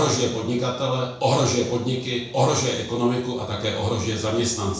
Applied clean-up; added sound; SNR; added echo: none; none; none; reverberation time 0.6 s.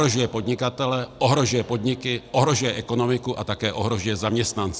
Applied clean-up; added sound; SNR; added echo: none; none; none; none.